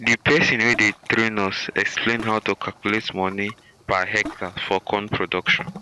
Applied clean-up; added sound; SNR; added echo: none; Ocean; 18 dB; none.